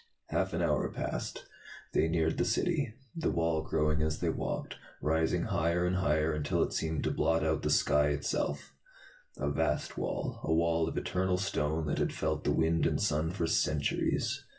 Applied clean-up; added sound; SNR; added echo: none; none; none; reverberation time 0.2 s.